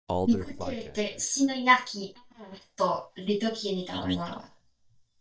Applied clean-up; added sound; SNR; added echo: neural mask model DeepFilterNet 3.